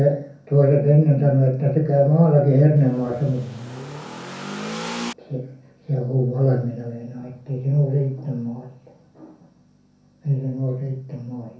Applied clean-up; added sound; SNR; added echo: none; Accelerating, revving, vroom / Car; 12 dB; reverberation time 0.5 s.